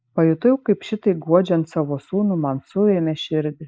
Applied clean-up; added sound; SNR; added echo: neural mask model Resemble Enhance denoiser.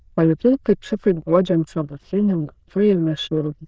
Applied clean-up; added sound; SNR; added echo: neural diffusion model UNIVERSE++.